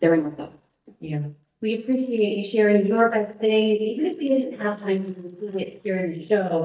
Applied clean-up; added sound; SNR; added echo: neural mask model DeepFilterNet 3.